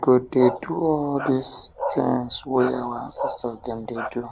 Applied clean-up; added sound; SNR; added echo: none; Bark; 10 dB; none.